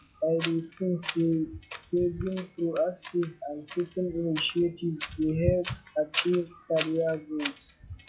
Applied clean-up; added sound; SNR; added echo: classical method log-MMSE.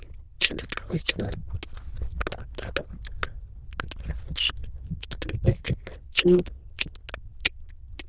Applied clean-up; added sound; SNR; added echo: neural diffusion model UNIVERSE++.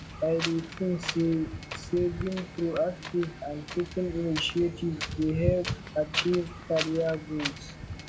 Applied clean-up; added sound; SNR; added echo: none; Wind; 7 dB; none.